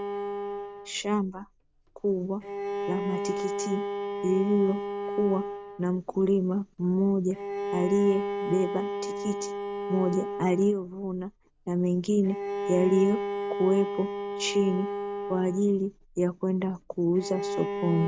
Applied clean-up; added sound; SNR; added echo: none; Bowed string instrument; 6 dB; none.